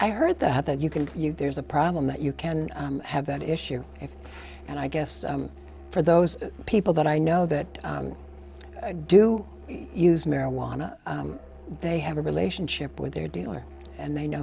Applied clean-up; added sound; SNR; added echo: none; Musical instrument; 18 dB; none.